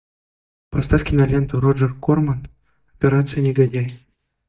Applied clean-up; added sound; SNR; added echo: neural mask model DeepFilterNet 3.